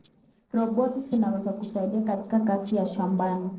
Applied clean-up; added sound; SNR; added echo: neural separator model SepFormer DNS4.